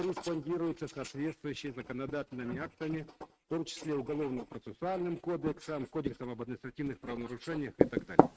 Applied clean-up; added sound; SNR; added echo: neural mask model RNNoise.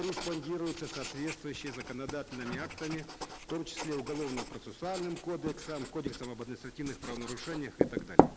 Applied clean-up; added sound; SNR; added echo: none; Writing; -3 dB; none.